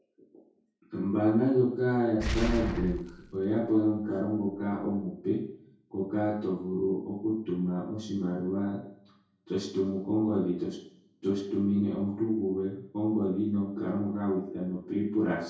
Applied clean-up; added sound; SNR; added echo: none; Boom; 7 dB; reverberation time 0.6 s.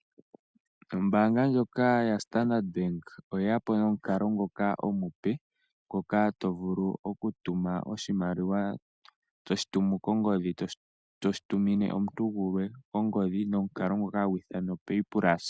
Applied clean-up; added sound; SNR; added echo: none; none; none; none.